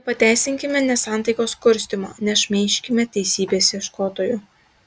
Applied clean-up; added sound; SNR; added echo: none; none; none; none.